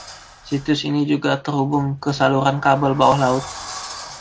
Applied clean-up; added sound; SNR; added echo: none; Sliding door; 17 dB; none.